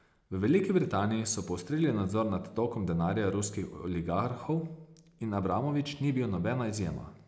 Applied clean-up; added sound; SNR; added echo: none; none; none; none.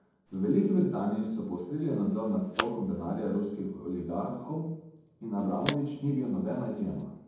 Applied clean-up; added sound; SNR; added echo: none; Telephone; 14 dB; reverberation time 1.2 s.